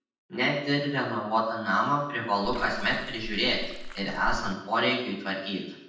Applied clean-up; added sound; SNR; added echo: none; Splash, splatter; 7 dB; reverberation time 0.9 s.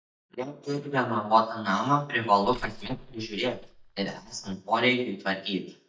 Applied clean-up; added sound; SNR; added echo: neural mask model DeepFilterNet 3.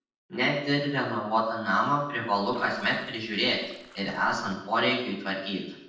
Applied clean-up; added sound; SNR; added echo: neural separator model SepFormer DNS4.